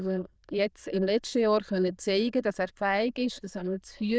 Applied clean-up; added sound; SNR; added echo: neural diffusion model UNIVERSE++.